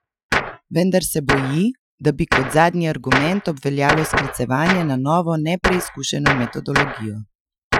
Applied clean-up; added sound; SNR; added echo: classical method Wiener filter.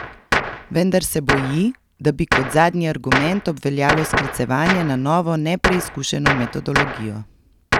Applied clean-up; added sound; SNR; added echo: none; Gunshot, gunfire; 3 dB; none.